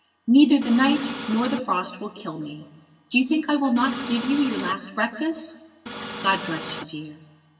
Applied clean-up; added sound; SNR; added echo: none; Printer; 10 dB; reverberation time 1.4 s.